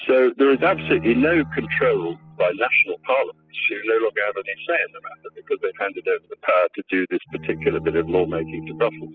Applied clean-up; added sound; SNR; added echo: classical method spectral subtraction.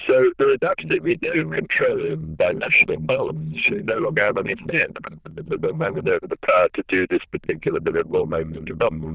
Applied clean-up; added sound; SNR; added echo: neural diffusion model UNIVERSE++.